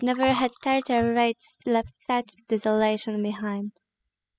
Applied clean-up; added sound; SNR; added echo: classical method spectral subtraction.